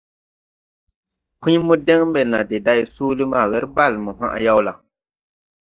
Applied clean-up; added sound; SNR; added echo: neural mask model DeepFilterNet 3.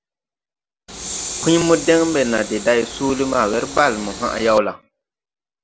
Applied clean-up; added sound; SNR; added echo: none; Train; 10 dB; none.